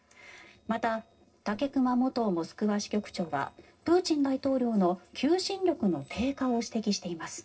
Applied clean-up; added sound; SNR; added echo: neural separator model SepFormer DNS4.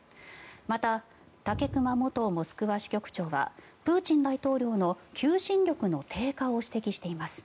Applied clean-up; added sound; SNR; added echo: none; none; none; none.